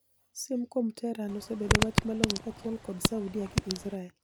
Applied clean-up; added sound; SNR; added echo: none; Fart; -3 dB; none.